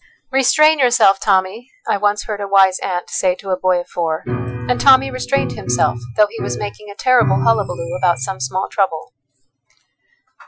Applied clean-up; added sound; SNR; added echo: classical method Wiener filter.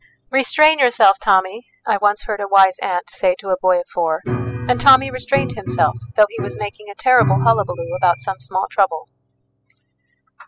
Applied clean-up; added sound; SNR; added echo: classical method spectral subtraction.